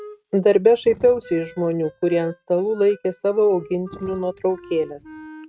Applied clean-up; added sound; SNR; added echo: neural mask model RNNoise.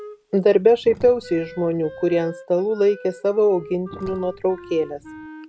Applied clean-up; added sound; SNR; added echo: none; Wind instrument, woodwind instrument + Sink (filling or washing); 18 dB; none.